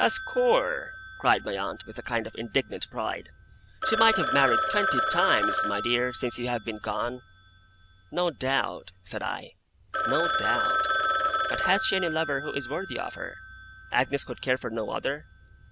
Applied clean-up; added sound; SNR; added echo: none; Telephone; 2 dB; none.